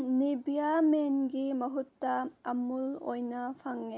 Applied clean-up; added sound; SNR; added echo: none; none; none; none.